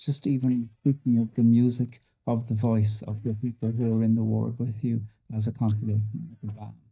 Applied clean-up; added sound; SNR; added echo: neural mask model DeepFilterNet 3.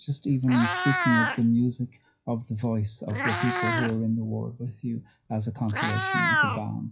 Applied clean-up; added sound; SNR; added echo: classical method WPE with log-MMSE.